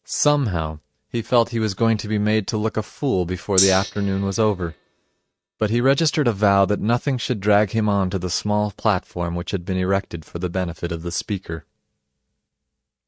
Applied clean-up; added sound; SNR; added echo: neural mask model RNNoise.